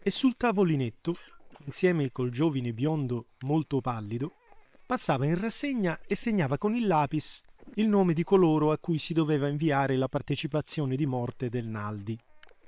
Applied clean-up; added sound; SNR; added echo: neural separator model SepFormer WHAM!.